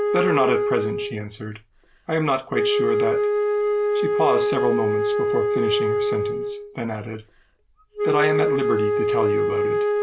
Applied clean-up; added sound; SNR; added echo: none; Wind instrument, woodwind instrument; -4 dB; none.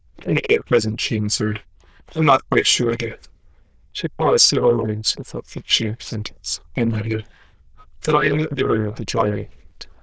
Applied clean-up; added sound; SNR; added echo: neural diffusion model UNIVERSE++.